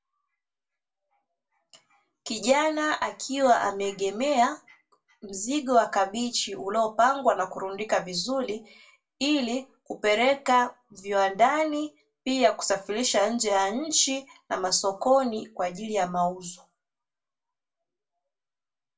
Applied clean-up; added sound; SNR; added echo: none; none; none; reverberation time 0.2 s.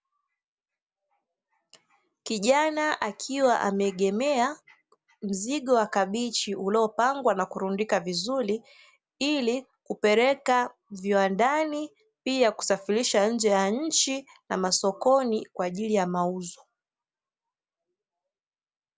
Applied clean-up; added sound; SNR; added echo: none; none; none; none.